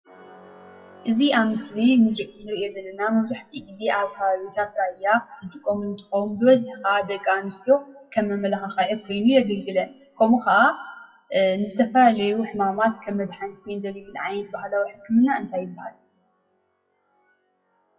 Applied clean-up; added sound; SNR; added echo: classical method WPE with log-MMSE.